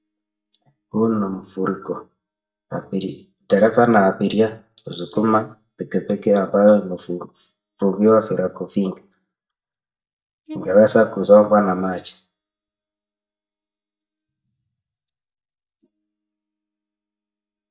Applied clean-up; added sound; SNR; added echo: neural mask model DeepFilterNet 3.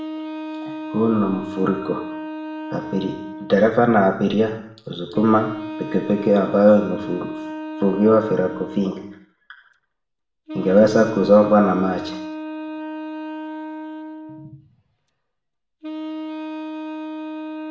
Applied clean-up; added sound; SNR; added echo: none; Wind instrument, woodwind instrument; 10 dB; reverberation time 0.7 s.